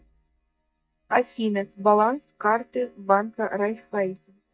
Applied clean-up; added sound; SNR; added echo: neural mask model DeepFilterNet 3.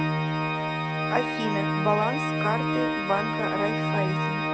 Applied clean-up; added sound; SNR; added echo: none; Organ; -4 dB; none.